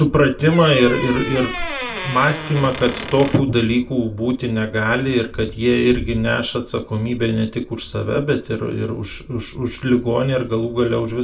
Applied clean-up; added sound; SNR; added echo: none; Squeak / Wood; 7 dB; reverberation time 0.2 s.